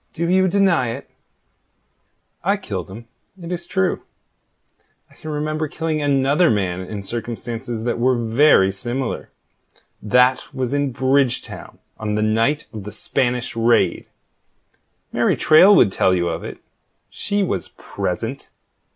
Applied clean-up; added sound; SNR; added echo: none; none; none; none.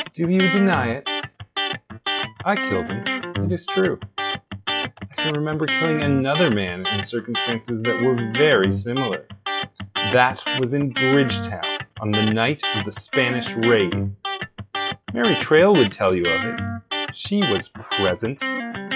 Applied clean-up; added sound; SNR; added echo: classical method log-MMSE.